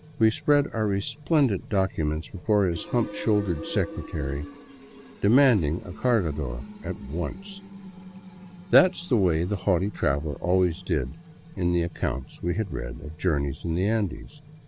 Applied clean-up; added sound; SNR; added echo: none; Fill (with liquid); 17 dB; none.